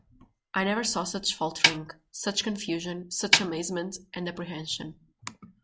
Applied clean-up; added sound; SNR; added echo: none; Snare drum; -4 dB; none.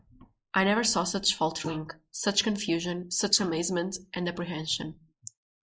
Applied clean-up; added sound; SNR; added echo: neural mask model Resemble Enhance denoiser.